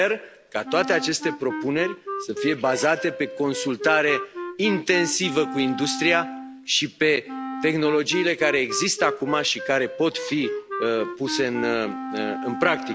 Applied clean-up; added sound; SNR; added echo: none; Wind instrument, woodwind instrument; 8 dB; none.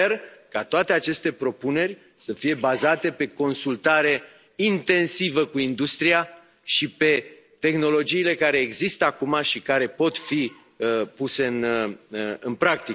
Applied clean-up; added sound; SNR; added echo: none; none; none; none.